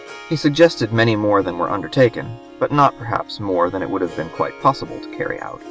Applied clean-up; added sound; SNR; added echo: none; Harp; 18 dB; none.